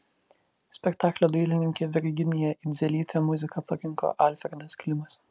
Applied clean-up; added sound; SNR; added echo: none; none; none; none.